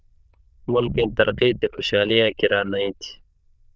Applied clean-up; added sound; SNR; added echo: neural diffusion model UNIVERSE++.